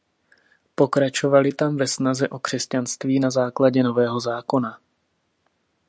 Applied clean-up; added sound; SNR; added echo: none; none; none; none.